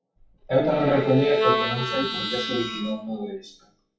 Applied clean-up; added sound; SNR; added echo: classical method WPE with log-MMSE.